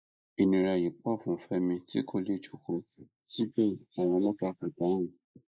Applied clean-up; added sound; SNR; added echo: neural mask model Resemble Enhance denoiser.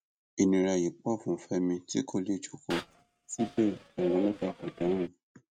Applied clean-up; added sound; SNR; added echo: neural mask model RNNoise.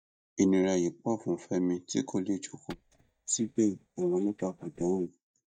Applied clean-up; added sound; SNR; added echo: neural mask model DeepFilterNet 3.